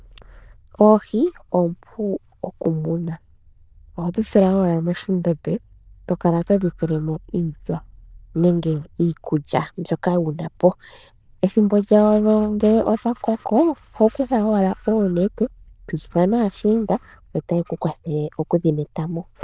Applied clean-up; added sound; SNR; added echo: neural diffusion model UNIVERSE++.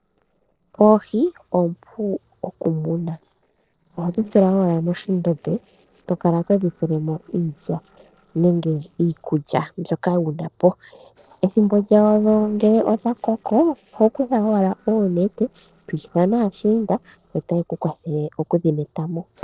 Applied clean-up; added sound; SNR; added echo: neural separator model SepFormer DNS4.